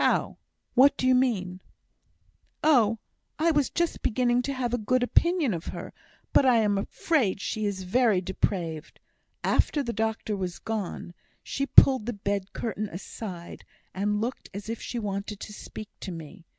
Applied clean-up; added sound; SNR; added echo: none; none; none; none.